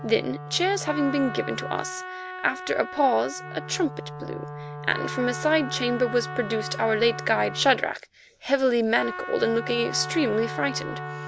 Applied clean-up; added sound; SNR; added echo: none; Trumpet + Wind instrument, woodwind instrument; 9 dB; none.